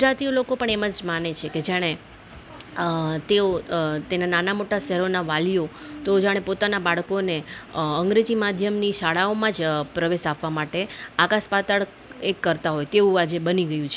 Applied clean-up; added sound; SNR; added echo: none; none; none; none.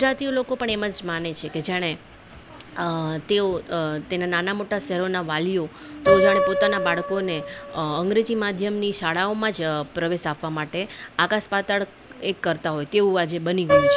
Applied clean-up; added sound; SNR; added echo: none; Piano; 4 dB; none.